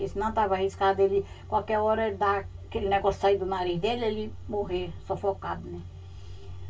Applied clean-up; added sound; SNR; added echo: none; none; none; reverberation time 0.1 s.